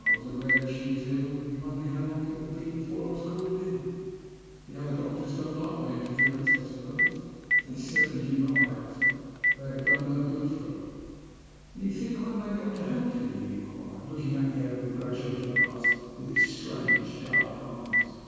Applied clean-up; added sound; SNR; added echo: none; Telephone; 0 dB; reverberation time 2.1 s.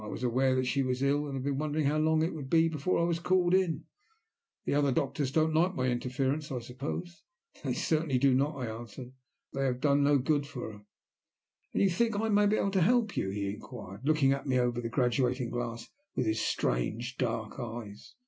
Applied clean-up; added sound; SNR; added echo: none; none; none; none.